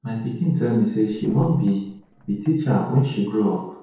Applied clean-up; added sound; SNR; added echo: neural separator model SepFormer DNS4.